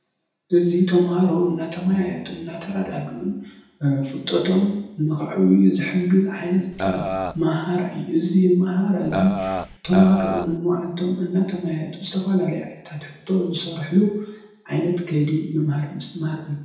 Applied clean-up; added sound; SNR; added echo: none; Burping, eructation; 4 dB; reverberation time 0.8 s.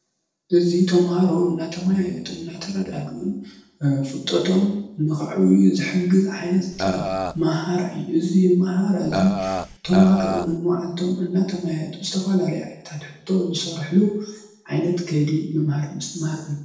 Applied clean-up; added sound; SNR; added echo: neural separator model SepFormer DNS4.